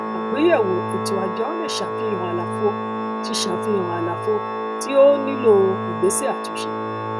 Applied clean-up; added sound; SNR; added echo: none; Organ; 4 dB; none.